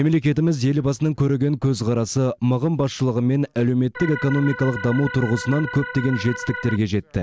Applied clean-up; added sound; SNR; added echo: none; Organ; 11 dB; none.